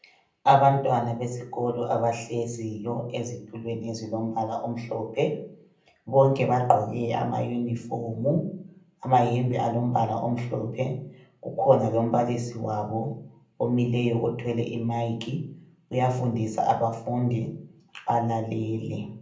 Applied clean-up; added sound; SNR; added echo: none; none; none; reverberation time 0.6 s.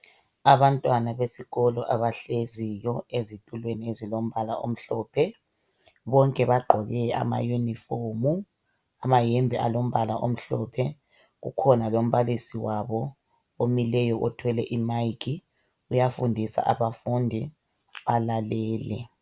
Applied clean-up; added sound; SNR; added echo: none; none; none; none.